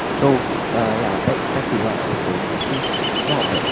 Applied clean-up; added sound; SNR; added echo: none; Ocean; -2 dB; none.